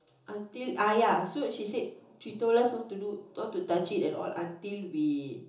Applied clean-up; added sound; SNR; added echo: none; none; none; reverberation time 0.6 s.